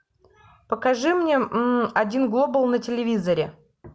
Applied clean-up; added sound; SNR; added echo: none; none; none; none.